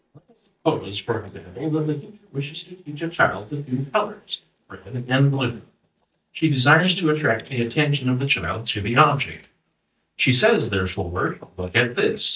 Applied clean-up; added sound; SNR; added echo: neural mask model DeepFilterNet 3.